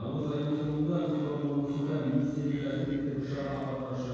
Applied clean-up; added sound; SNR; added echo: none; Animal; 18 dB; reverberation time 2.0 s.